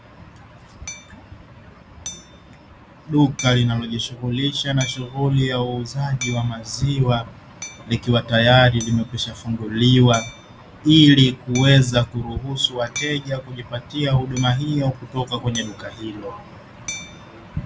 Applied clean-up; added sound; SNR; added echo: none; Hammer; 18 dB; none.